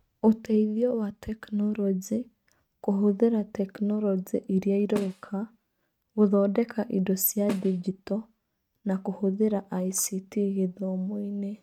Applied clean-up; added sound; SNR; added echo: neural mask model RNNoise.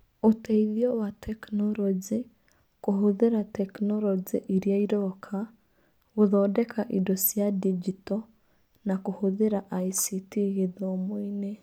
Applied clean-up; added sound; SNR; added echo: none; none; none; none.